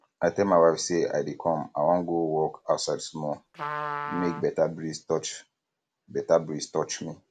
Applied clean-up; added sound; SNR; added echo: none; Trumpet; 10 dB; none.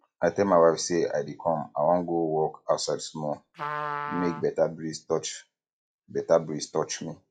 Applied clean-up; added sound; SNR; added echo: classical method log-MMSE.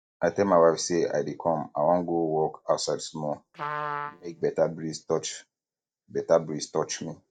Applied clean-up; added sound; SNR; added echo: neural mask model DeepFilterNet 3.